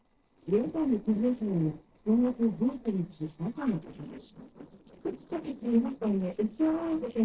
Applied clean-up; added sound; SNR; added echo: neural separator model SepFormer DNS4.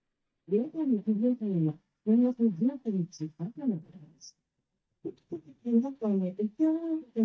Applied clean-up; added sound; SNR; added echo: neural mask model DeepFilterNet 3.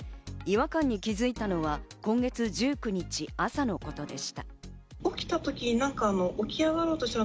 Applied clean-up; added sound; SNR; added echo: none; none; none; none.